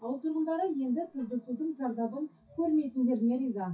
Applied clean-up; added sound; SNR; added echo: classical method WPE with log-MMSE.